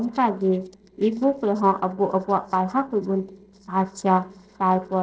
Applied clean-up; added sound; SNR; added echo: neural separator model SepFormer DNS4.